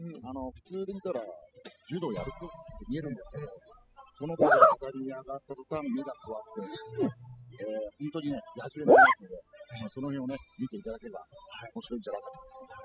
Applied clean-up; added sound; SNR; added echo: classical method spectral subtraction.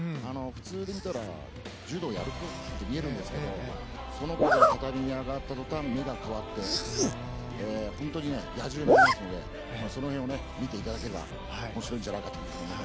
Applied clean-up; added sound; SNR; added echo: none; Zipper (clothing); -2 dB; none.